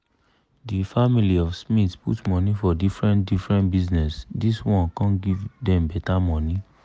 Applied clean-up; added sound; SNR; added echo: none; none; none; none.